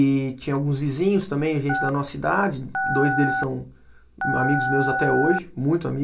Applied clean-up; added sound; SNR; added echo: none; Telephone; 3 dB; reverberation time 0.2 s.